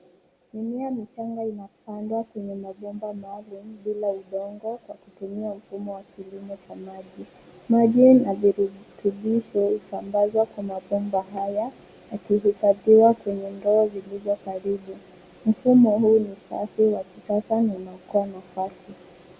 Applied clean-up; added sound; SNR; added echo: none; none; none; none.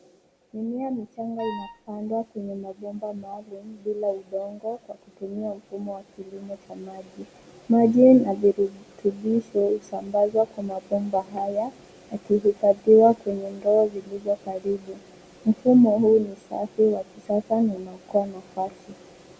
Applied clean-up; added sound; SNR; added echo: none; Wind instrument, woodwind instrument; 15 dB; none.